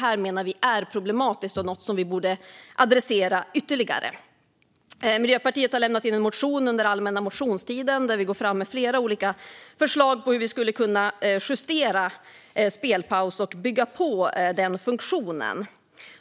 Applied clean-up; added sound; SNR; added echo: none; none; none; none.